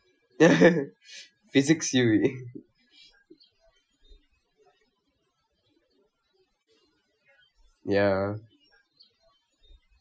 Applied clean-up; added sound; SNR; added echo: classical method Wiener filter.